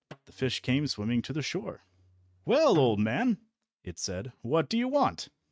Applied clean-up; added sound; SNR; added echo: neural mask model RNNoise.